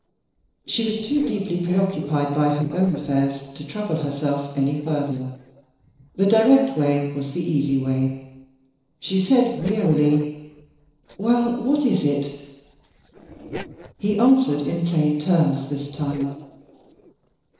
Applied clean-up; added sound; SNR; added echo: neural separator model SepFormer DNS4.